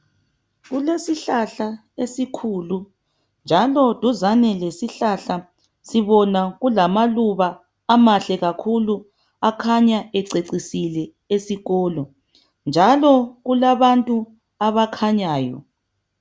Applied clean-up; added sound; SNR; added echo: none; none; none; none.